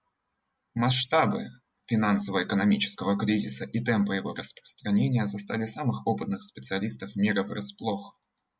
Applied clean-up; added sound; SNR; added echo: none; none; none; none.